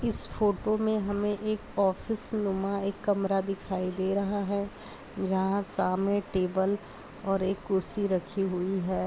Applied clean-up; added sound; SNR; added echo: none; none; none; none.